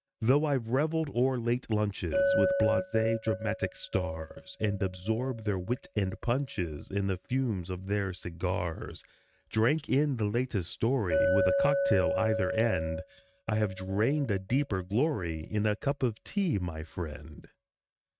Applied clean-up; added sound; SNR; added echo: neural mask model RNNoise.